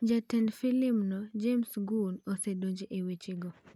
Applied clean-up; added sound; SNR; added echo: none; none; none; none.